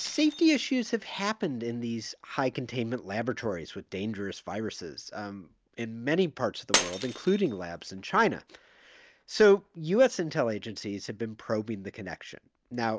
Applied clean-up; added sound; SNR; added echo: none; Shatter; 12 dB; none.